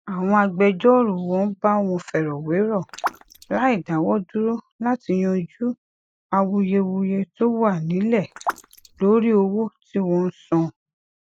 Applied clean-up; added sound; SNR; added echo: neural mask model Resemble Enhance denoiser.